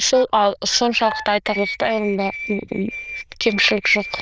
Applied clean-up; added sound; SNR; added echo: neural diffusion model UNIVERSE++.